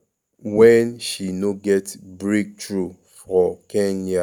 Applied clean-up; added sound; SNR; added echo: none; none; none; none.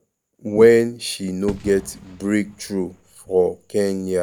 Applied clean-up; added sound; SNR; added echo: none; Fireworks; 19 dB; none.